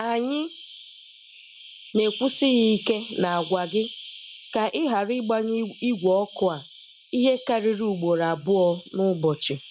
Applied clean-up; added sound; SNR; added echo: neural mask model RNNoise.